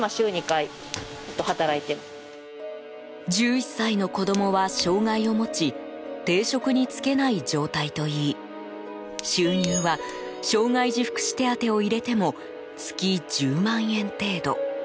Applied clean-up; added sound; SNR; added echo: none; Bowed string instrument + Fire; 17 dB; none.